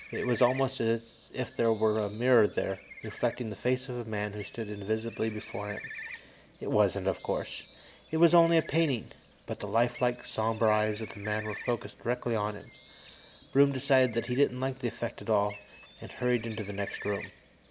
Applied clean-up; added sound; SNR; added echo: none; Bird; 18 dB; none.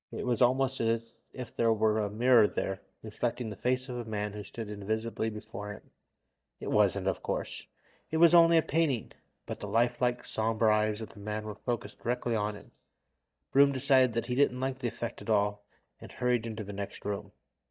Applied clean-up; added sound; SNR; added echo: neural mask model DeepFilterNet 3.